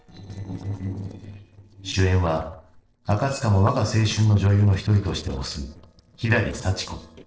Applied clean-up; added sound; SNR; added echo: neural separator model SepFormer DNS4.